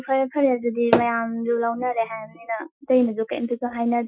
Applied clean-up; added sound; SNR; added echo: classical method Wiener filter.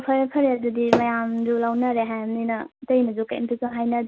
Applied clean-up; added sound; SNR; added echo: none; Tap / Hammer; 4 dB; none.